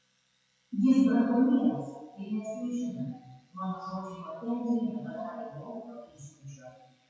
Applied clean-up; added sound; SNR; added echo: classical method WPE with log-MMSE.